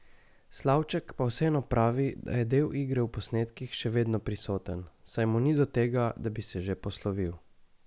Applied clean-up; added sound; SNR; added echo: none; none; none; none.